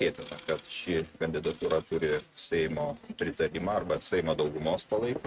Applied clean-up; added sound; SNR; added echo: neural mask model RNNoise.